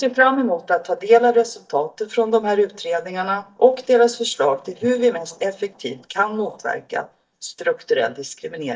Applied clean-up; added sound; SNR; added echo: neural mask model DeepFilterNet 3.